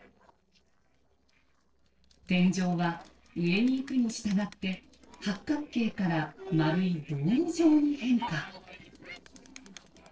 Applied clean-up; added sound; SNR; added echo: neural separator model SepFormer DNS4.